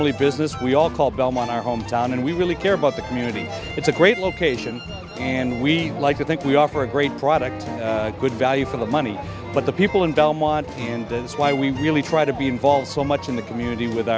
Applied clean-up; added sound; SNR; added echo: none; none; none; none.